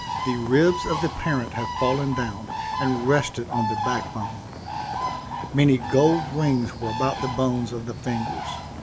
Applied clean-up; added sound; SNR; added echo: none; Bird; 5 dB; none.